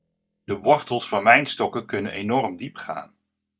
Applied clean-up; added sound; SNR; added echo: neural mask model DeepFilterNet 3.